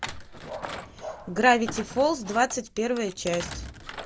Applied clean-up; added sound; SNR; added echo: none; Dog + Thump, thud; 12 dB; none.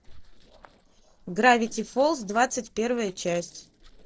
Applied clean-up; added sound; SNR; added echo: neural separator model SepFormer DNS4.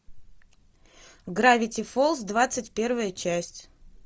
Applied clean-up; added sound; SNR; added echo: none; none; none; none.